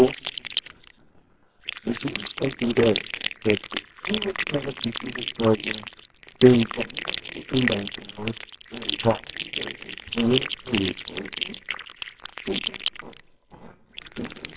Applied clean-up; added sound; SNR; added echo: neural separator model SepFormer WHAMR!.